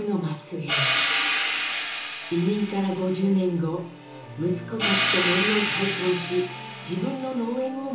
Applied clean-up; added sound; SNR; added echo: none; Hi-hat; 2 dB; reverberation time 0.6 s.